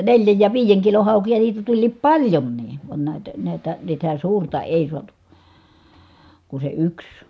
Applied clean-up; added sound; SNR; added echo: none; none; none; none.